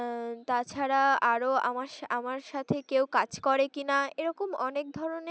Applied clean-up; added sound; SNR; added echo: none; none; none; none.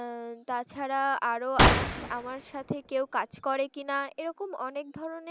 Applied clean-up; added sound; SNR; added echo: none; Gunshot, gunfire; -4 dB; none.